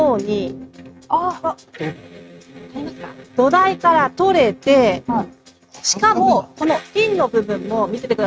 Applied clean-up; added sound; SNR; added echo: neural mask model RNNoise.